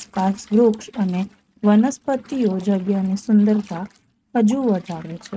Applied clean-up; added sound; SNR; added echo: neural mask model RNNoise.